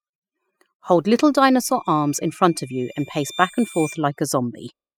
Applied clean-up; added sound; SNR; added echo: classical method spectral subtraction.